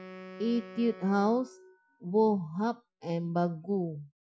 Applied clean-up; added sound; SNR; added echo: classical method Wiener filter.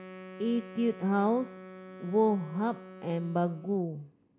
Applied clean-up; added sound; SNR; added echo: none; Wind instrument, woodwind instrument; 16 dB; none.